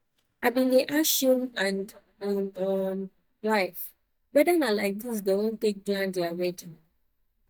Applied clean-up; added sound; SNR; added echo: neural mask model DeepFilterNet 3.